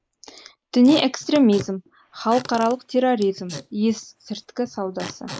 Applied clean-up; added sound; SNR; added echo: neural mask model Resemble Enhance denoiser.